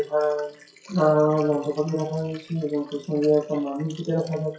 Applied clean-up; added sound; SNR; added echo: classical method WPE with log-MMSE.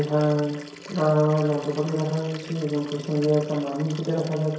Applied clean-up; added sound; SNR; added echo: none; Liquid; 18 dB; reverberation time 0.7 s.